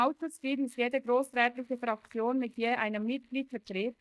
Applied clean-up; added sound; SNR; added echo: neural mask model DeepFilterNet 3.